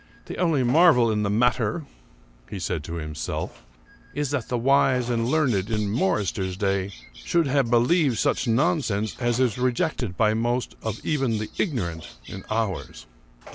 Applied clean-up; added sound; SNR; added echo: none; Telephone + Bird vocalization, bird call, bird song; 15 dB; none.